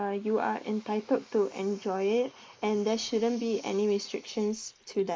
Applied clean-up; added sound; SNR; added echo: neural mask model Resemble Enhance denoiser.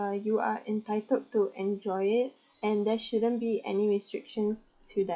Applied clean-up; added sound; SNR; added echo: classical method log-MMSE.